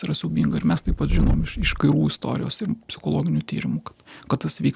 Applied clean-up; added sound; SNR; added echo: none; Purr; 2 dB; none.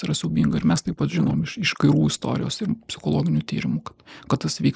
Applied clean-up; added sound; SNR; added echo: neural mask model Resemble Enhance denoiser.